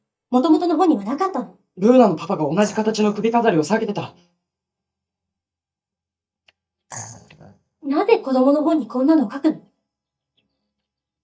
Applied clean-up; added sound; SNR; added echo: neural mask model DeepFilterNet 3.